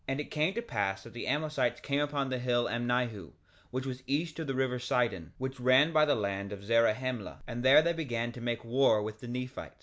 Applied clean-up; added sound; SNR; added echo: none; none; none; none.